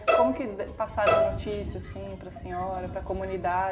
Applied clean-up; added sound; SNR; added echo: none; Bowed string instrument; -3 dB; reverberation time 1.0 s.